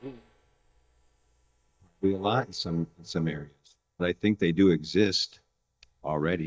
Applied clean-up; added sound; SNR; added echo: neural mask model DeepFilterNet 3.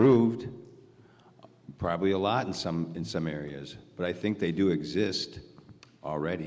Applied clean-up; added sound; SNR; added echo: none; none; none; none.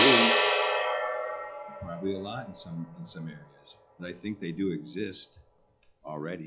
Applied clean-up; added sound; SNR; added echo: classical method log-MMSE.